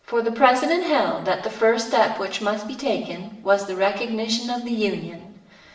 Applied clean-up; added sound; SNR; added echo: none; none; none; reverberation time 0.8 s.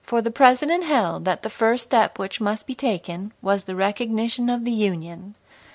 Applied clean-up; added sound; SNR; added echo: none; none; none; none.